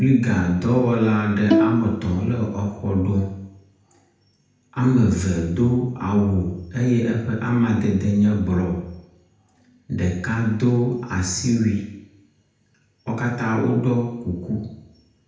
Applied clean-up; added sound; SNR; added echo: none; Bowed string instrument; 1 dB; reverberation time 0.8 s.